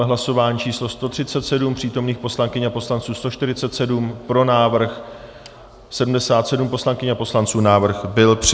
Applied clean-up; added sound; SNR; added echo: none; none; none; none.